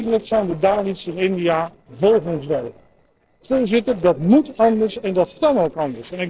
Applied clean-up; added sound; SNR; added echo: neural separator model SepFormer DNS4.